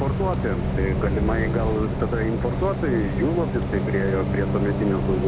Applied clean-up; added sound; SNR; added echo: none; Bus; -2 dB; none.